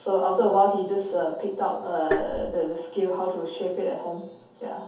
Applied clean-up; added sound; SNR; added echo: none; Tap; 5 dB; reverberation time 0.5 s.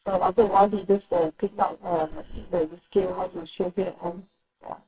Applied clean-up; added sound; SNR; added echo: neural separator model SepFormer WHAMR!.